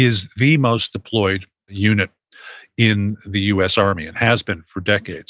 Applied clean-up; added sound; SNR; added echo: none; none; none; none.